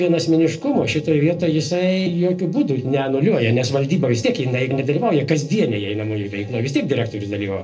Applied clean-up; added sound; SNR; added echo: neural separator model SepFormer DNS4.